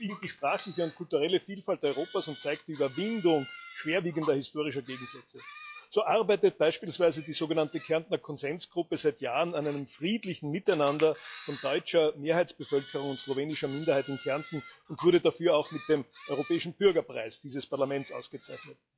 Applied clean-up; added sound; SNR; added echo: classical method log-MMSE.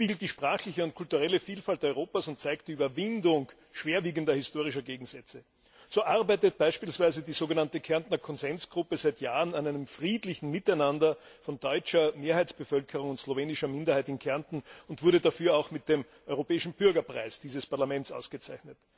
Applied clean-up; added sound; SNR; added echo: none; none; none; none.